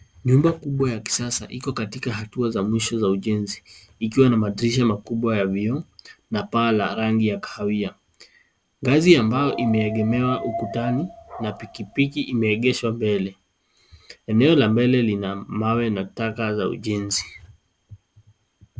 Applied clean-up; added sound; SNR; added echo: none; Dog; 12 dB; none.